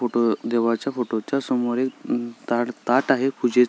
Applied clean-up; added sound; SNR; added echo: none; none; none; none.